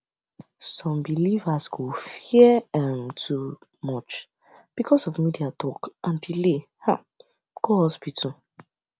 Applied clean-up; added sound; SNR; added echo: none; none; none; none.